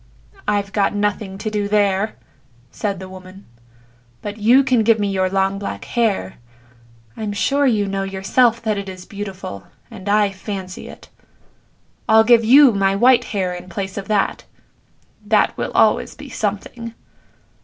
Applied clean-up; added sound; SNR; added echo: none; none; none; none.